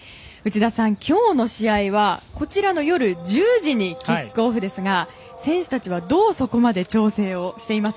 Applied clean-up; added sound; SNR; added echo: none; none; none; none.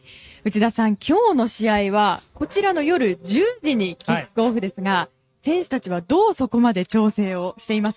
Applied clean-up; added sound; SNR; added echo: neural mask model RNNoise.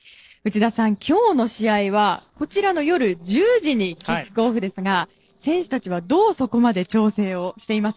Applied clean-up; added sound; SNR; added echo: neural separator model SepFormer DNS4.